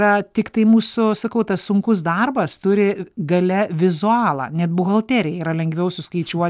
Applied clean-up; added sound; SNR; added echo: none; none; none; none.